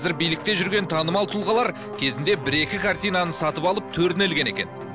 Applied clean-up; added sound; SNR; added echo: none; none; none; none.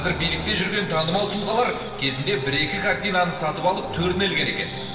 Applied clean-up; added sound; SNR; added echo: none; Breathing; 14 dB; reverberation time 1.4 s.